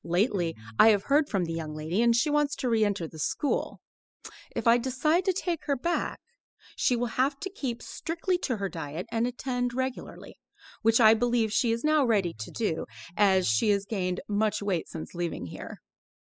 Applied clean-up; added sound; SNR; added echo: classical method spectral subtraction.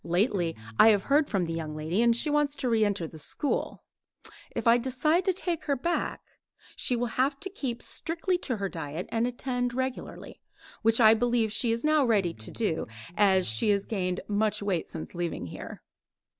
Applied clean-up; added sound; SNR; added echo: none; Electric guitar; 19 dB; none.